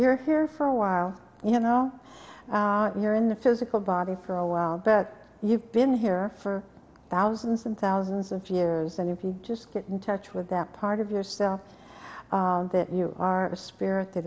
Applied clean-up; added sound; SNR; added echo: none; none; none; none.